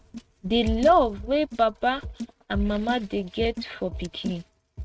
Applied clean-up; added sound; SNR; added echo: neural mask model RNNoise.